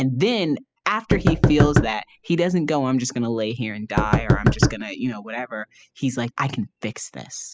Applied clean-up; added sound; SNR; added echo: classical method spectral subtraction.